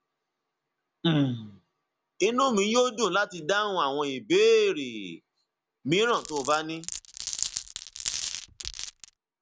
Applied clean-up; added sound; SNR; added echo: none; Glass; 5 dB; none.